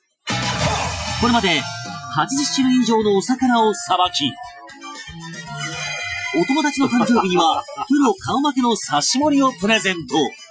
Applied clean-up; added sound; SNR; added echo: classical method Wiener filter.